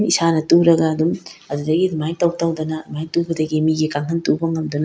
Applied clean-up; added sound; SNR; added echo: none; none; none; none.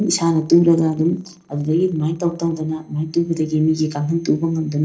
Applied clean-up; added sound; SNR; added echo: neural separator model SepFormer DNS4.